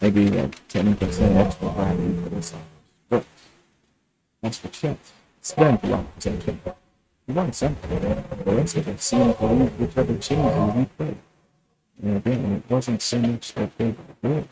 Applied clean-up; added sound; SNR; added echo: neural mask model RNNoise.